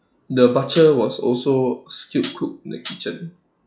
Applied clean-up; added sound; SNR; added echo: classical method log-MMSE.